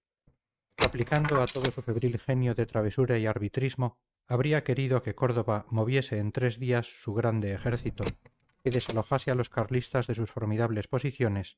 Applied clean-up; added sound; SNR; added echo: neural mask model RNNoise.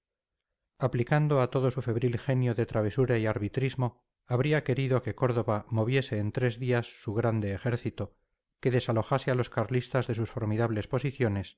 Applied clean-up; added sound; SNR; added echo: none; none; none; none.